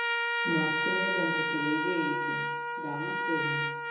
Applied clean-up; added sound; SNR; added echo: none; Trumpet; -4 dB; reverberation time 1.0 s.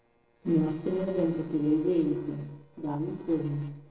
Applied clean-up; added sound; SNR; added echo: neural separator model SepFormer DNS4.